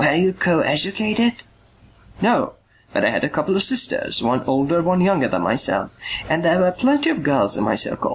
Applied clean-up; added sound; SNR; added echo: none; none; none; none.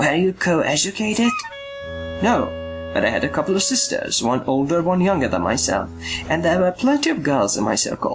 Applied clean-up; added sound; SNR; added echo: none; Bowed string instrument + Wind instrument, woodwind instrument; 12 dB; none.